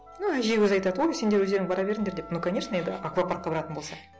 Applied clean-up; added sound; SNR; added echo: none; Wind instrument, woodwind instrument; 19 dB; none.